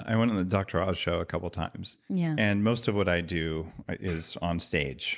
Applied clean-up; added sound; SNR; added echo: none; none; none; none.